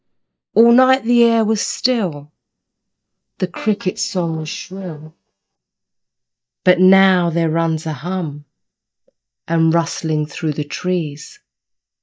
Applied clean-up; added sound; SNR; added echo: neural mask model DeepFilterNet 3.